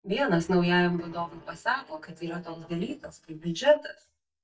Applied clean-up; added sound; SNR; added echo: neural mask model DeepFilterNet 3.